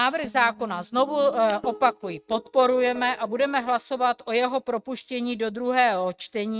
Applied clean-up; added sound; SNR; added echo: neural mask model RNNoise.